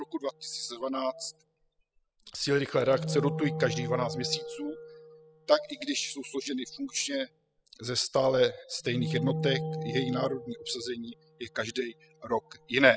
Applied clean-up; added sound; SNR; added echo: classical method spectral subtraction.